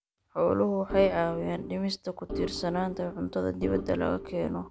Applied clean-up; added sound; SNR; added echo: none; Organ; 9 dB; none.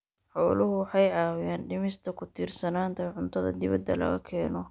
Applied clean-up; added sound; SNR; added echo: none; none; none; none.